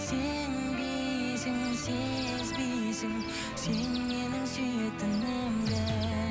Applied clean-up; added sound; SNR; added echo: none; Chirp, tweet; 12 dB; none.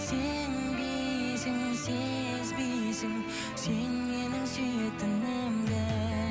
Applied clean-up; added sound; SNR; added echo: none; none; none; none.